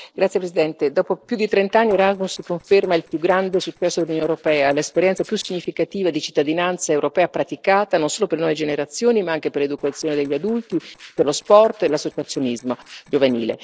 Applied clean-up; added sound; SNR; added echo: neural separator model SepFormer DNS4.